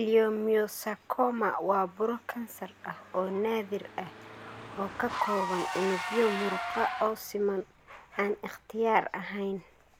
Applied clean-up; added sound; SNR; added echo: none; Engine / Car; 10 dB; none.